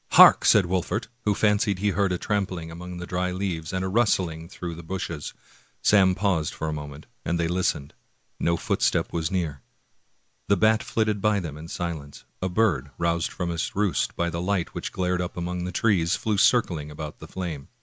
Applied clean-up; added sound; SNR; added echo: none; none; none; none.